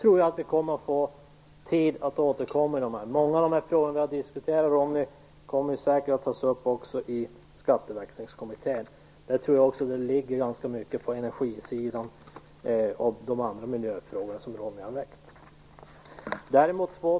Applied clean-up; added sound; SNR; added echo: none; none; none; none.